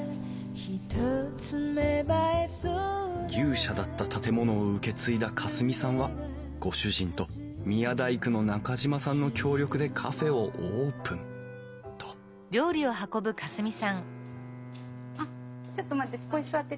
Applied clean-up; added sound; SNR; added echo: none; Bowed string instrument; 14 dB; none.